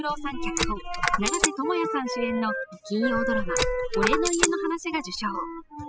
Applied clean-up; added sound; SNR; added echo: classical method spectral subtraction.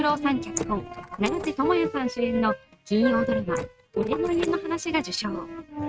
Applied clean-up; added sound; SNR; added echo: neural mask model RNNoise.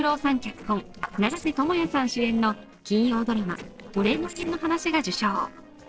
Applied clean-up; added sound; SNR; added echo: neural separator model SepFormer DNS4.